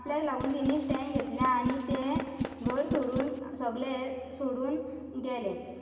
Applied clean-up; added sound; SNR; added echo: none; Tools; 4 dB; reverberation time 2.6 s.